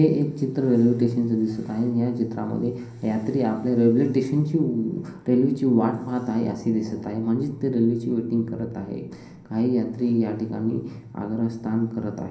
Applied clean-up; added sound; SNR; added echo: none; none; none; reverberation time 0.6 s.